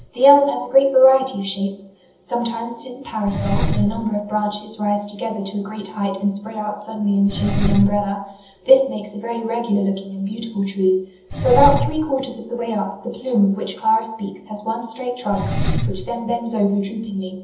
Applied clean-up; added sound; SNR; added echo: none; Engine; 7 dB; reverberation time 0.7 s.